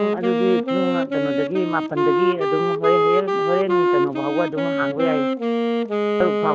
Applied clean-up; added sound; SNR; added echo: none; Wind instrument, woodwind instrument; -4 dB; none.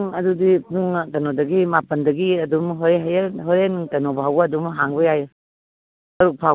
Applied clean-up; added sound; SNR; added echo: none; none; none; none.